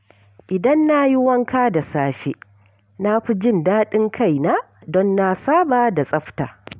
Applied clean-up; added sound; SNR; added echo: none; none; none; none.